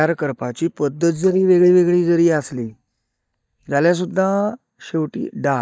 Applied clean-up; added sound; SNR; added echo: neural mask model DeepFilterNet 3.